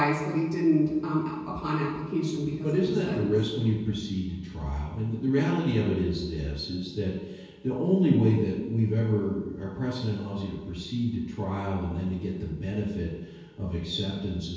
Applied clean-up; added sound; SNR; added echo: none; none; none; reverberation time 1.2 s.